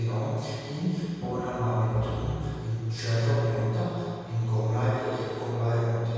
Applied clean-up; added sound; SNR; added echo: none; none; none; reverberation time 2.2 s.